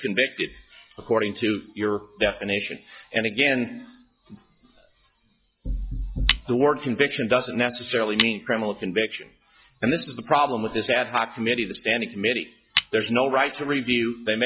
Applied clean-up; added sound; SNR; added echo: classical method log-MMSE.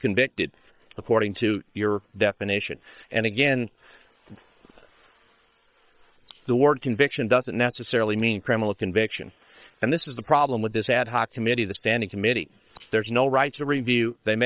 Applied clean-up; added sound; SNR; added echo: neural separator model SepFormer WHAM!.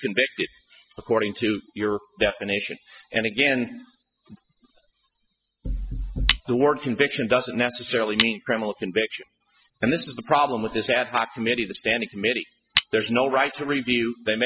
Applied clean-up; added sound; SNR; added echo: classical method spectral subtraction.